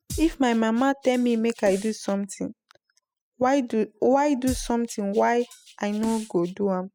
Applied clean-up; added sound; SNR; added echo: classical method spectral subtraction.